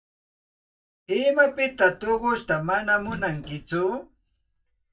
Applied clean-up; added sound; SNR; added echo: neural mask model DeepFilterNet 3.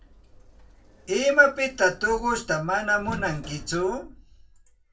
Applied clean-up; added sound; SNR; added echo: none; Sliding door; 17 dB; reverberation time 0.2 s.